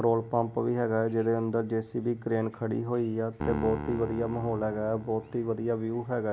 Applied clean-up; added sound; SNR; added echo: none; Piano; 13 dB; none.